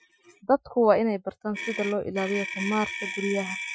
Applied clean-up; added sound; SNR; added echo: classical method Wiener filter.